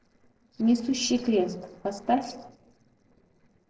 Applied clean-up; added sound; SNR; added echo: neural separator model SepFormer DNS4.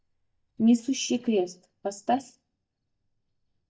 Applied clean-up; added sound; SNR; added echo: neural mask model DeepFilterNet 3.